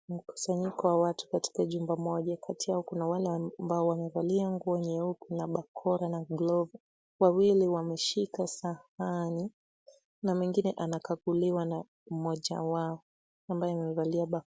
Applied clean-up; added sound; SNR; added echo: none; none; none; none.